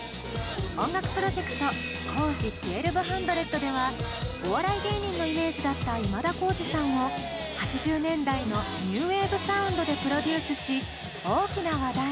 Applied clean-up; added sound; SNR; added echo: none; none; none; none.